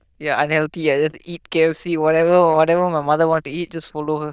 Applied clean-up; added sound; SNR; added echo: neural diffusion model UNIVERSE++.